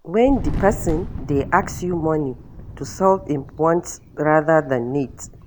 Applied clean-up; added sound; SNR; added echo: none; Thunder; 10 dB; none.